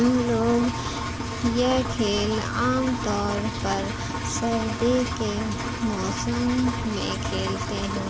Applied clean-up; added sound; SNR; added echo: none; Engine; 3 dB; none.